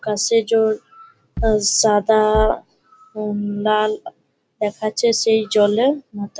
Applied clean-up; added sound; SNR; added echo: none; Bass drum; 6 dB; none.